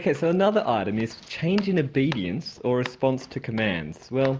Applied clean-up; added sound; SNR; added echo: none; none; none; none.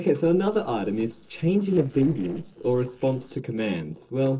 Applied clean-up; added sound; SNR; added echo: neural separator model SepFormer DNS4.